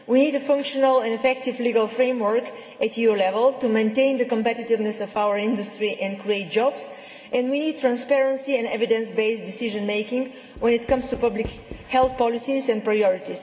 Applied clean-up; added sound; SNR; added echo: none; Writing; 16 dB; reverberation time 2.4 s.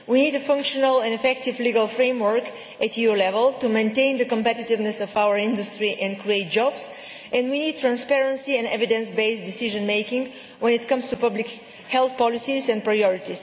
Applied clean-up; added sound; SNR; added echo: none; none; none; none.